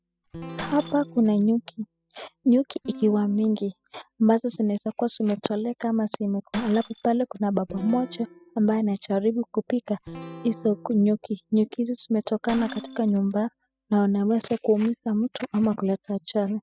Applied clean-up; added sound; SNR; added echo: classical method spectral subtraction.